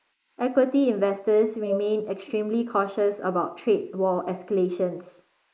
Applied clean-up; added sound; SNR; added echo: neural mask model Resemble Enhance denoiser.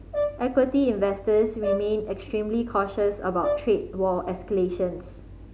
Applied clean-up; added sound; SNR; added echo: none; Brass instrument; 8 dB; none.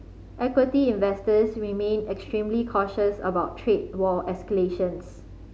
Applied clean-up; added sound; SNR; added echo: none; none; none; none.